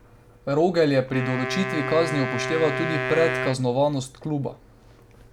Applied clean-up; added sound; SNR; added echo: none; Wind instrument, woodwind instrument; 6 dB; none.